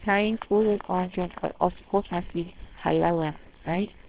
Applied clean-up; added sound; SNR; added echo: neural separator model SepFormer WHAMR!.